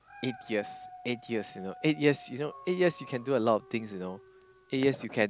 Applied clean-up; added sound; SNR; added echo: none; Dog; 19 dB; none.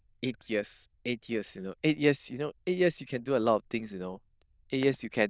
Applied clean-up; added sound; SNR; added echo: neural diffusion model UNIVERSE++.